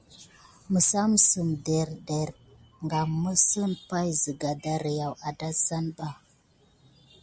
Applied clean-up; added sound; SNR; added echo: none; none; none; none.